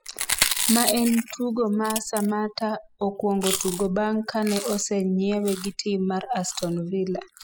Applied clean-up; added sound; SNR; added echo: classical method spectral subtraction.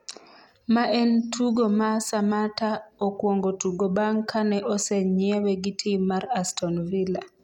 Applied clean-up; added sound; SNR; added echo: none; none; none; none.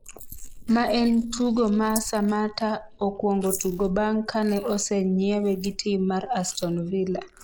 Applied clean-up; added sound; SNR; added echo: neural mask model Resemble Enhance denoiser.